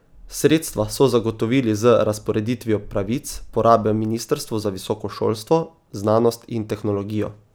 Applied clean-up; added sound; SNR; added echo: none; none; none; none.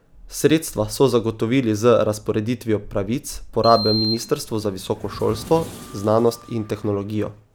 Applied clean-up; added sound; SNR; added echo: none; Sliding door; 12 dB; none.